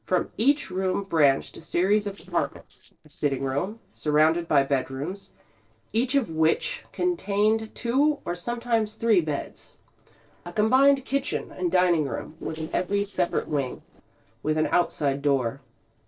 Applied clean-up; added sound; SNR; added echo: neural separator model SepFormer DNS4.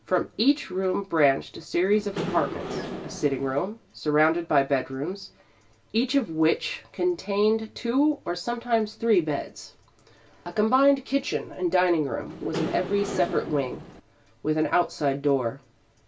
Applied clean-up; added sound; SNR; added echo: none; Engine / Mechanisms; 8 dB; reverberation time 0.2 s.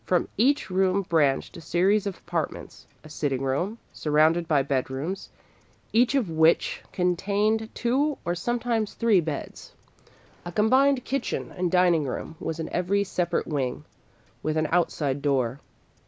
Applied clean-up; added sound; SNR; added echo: none; none; none; none.